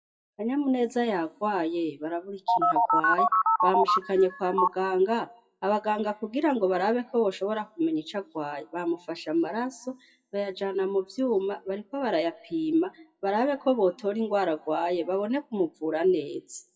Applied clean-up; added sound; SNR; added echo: classical method WPE with log-MMSE.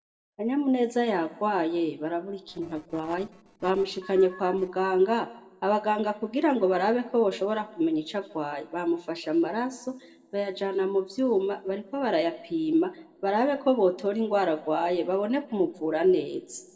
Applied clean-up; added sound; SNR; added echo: neural separator model SepFormer DNS4.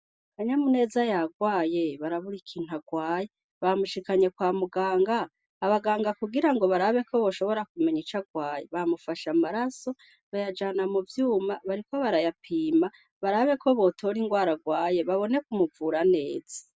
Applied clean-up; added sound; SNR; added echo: none; none; none; none.